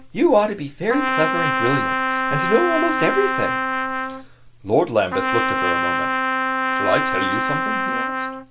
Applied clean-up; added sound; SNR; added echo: none; Trumpet; 0 dB; none.